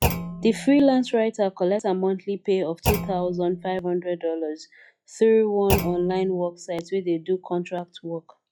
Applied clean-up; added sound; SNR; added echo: classical method log-MMSE.